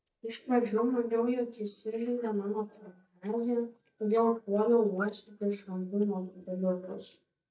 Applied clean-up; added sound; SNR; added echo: neural mask model DeepFilterNet 3.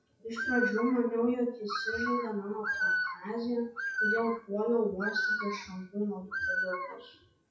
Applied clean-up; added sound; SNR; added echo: classical method WPE with log-MMSE.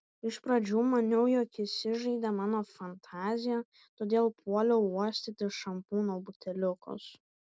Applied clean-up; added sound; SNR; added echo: none; none; none; none.